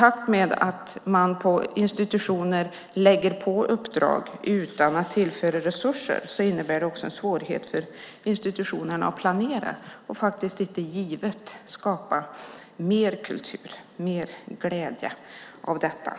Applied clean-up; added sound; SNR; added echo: none; none; none; none.